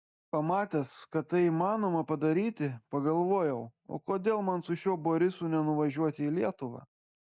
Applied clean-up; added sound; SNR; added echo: none; none; none; none.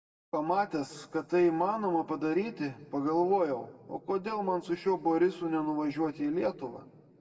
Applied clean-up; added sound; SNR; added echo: none; none; none; reverberation time 1.5 s.